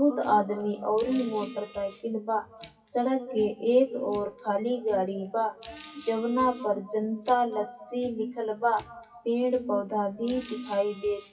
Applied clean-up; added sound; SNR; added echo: classical method WPE with log-MMSE.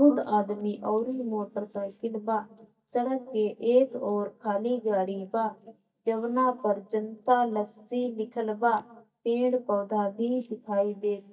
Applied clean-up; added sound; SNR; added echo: neural mask model DeepFilterNet 3.